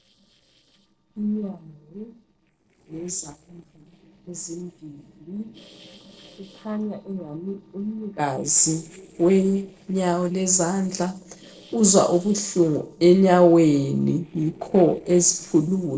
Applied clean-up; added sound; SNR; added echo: neural separator model SepFormer DNS4.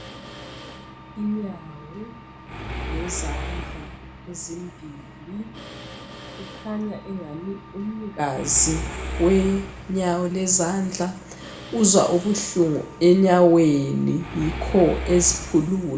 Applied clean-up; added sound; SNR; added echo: none; Mechanisms; 12 dB; reverberation time 0.5 s.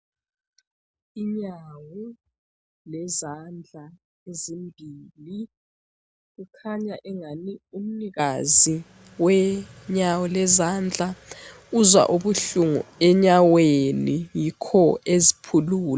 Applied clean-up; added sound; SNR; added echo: none; none; none; none.